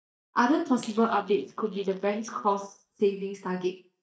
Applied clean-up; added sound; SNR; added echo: neural mask model DeepFilterNet 3.